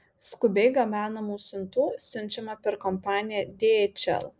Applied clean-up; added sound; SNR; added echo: none; none; none; none.